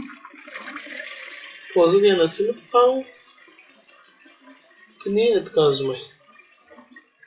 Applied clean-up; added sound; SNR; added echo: classical method WPE with log-MMSE.